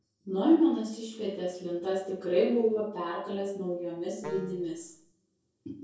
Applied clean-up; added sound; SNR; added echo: neural separator model SepFormer DNS4.